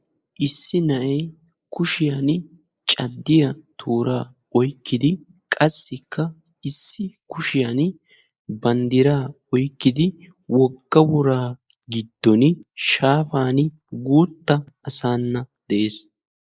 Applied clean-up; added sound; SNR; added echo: neural mask model Resemble Enhance denoiser.